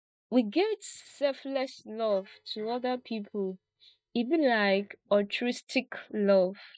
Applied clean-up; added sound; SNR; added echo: neural mask model DeepFilterNet 3.